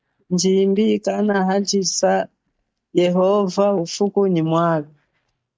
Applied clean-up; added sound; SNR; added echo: neural mask model DeepFilterNet 3.